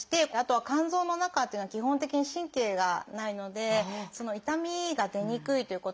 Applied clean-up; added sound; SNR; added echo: none; none; none; none.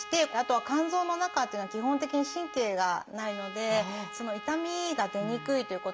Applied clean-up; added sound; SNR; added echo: none; Trumpet; 13 dB; none.